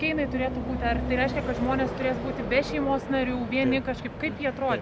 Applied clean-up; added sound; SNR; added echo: none; none; none; none.